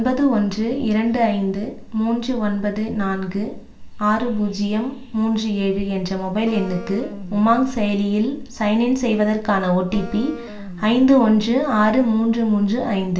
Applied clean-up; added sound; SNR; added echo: none; Wind instrument, woodwind instrument; 17 dB; reverberation time 0.4 s.